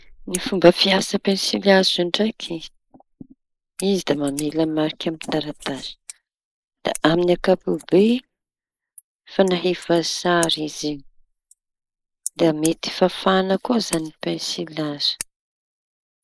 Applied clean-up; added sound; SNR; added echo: neural mask model Resemble Enhance denoiser.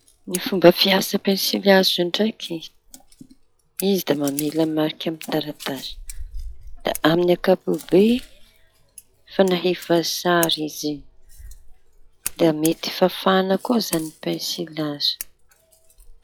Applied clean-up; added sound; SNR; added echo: classical method log-MMSE.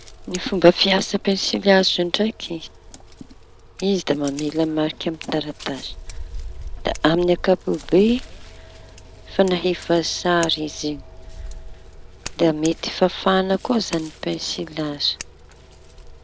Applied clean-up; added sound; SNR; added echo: none; Scissors; 13 dB; none.